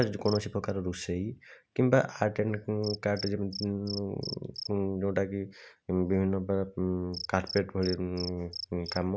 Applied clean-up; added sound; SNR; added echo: none; Cricket; 15 dB; none.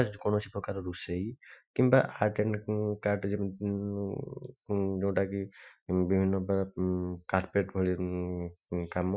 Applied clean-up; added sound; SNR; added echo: classical method Wiener filter.